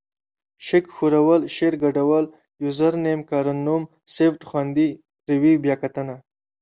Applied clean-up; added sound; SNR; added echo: none; none; none; none.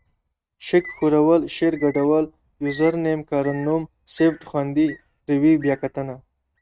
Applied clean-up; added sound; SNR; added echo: neural mask model RNNoise.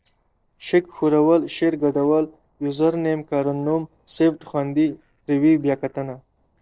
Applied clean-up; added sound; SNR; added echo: neural separator model SepFormer DNS4.